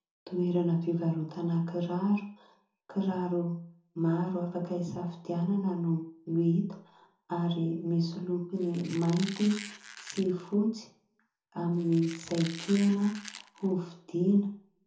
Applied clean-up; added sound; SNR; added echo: none; Squeak; 15 dB; reverberation time 0.5 s.